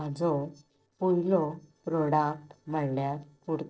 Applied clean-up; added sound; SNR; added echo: neural separator model SepFormer DNS4.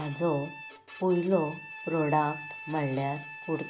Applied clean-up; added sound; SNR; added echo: none; Bowed string instrument; 13 dB; none.